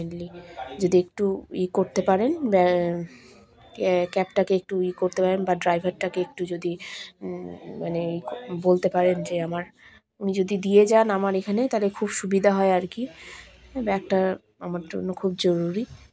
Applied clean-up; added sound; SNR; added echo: none; none; none; none.